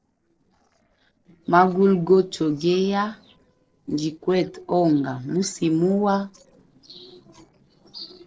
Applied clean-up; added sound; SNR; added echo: neural separator model SepFormer DNS4.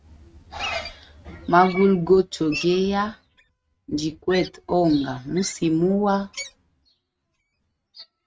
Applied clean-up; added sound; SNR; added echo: neural mask model RNNoise.